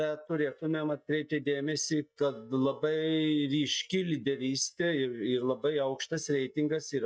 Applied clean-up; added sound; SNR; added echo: neural mask model DeepFilterNet 3.